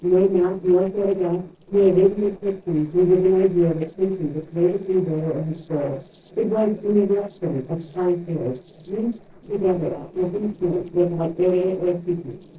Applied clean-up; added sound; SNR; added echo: neural separator model SepFormer DNS4.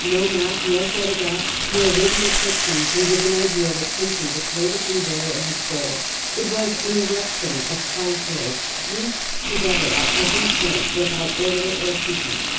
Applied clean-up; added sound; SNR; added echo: none; Frying (food); -2 dB; reverberation time 0.6 s.